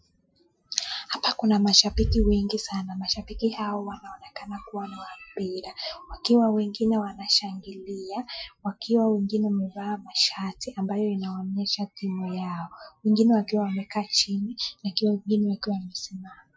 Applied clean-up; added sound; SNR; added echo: classical method Wiener filter.